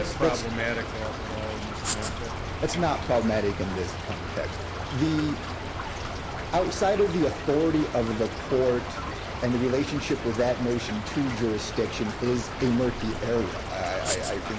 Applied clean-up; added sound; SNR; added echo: none; Stream / Trickle, dribble + Writing; 5 dB; none.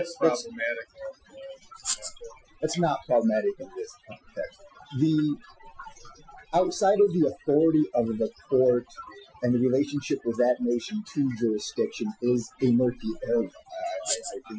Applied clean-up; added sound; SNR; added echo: classical method Wiener filter.